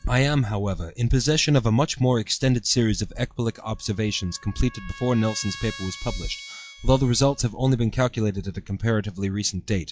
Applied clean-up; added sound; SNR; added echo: classical method log-MMSE.